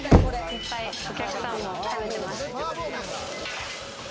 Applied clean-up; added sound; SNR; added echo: none; Knock; -4 dB; none.